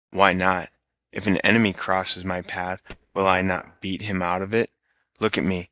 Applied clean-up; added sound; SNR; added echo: neural mask model DeepFilterNet 3.